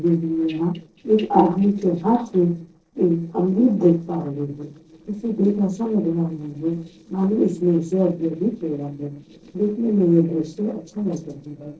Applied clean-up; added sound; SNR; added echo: neural separator model SepFormer DNS4.